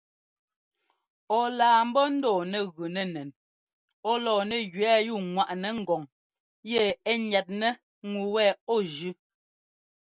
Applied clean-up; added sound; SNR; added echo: none; none; none; none.